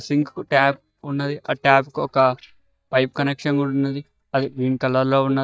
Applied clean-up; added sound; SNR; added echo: neural mask model DeepFilterNet 3.